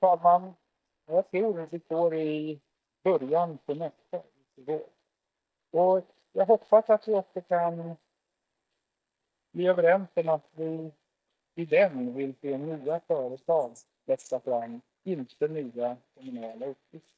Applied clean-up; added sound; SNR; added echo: neural mask model DeepFilterNet 3.